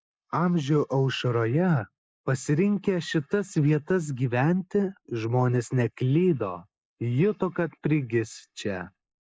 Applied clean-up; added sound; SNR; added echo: neural mask model Resemble Enhance denoiser.